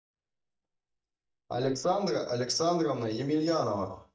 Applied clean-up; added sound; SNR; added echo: neural mask model DeepFilterNet 3.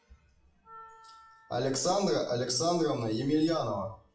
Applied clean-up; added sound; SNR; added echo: classical method WPE with log-MMSE.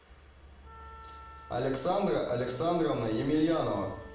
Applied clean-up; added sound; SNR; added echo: none; Wind instrument, woodwind instrument; 20 dB; reverberation time 0.7 s.